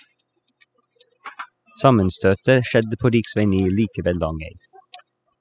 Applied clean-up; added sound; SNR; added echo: classical method spectral subtraction.